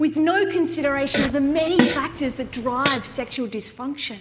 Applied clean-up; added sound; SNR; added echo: none; Fart; 3 dB; none.